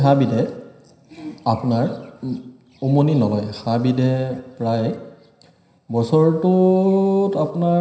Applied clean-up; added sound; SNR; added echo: none; none; none; reverberation time 0.9 s.